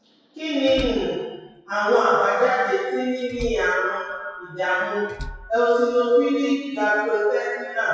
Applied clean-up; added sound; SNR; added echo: classical method WPE with log-MMSE.